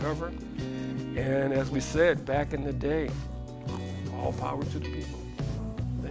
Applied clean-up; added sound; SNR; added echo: none; none; none; none.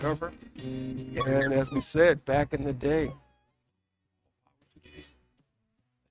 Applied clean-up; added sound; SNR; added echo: neural mask model RNNoise.